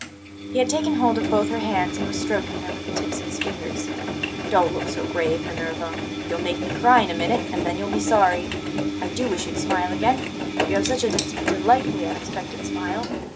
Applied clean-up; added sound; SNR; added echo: none; Engine; 2 dB; none.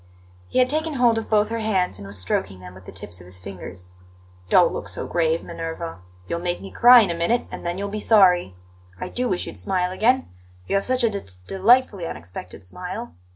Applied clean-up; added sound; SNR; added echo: none; none; none; none.